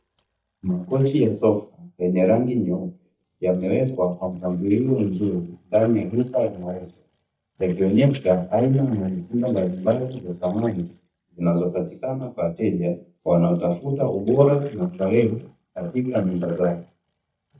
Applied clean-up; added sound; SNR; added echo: neural mask model DeepFilterNet 3.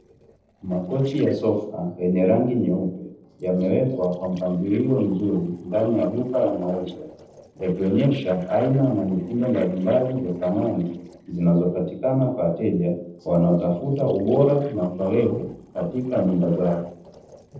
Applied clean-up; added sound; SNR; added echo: neural separator model SepFormer DNS4.